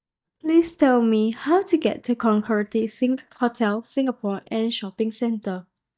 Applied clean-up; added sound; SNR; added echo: neural mask model DeepFilterNet 3.